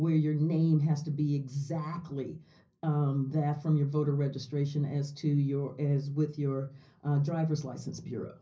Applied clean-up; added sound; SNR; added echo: none; none; none; reverberation time 0.5 s.